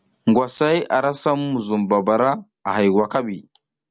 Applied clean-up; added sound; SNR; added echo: none; none; none; none.